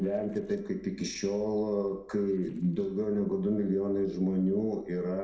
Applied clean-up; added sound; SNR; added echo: neural separator model SepFormer DNS4.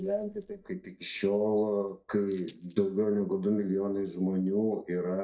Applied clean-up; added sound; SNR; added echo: neural mask model DeepFilterNet 3.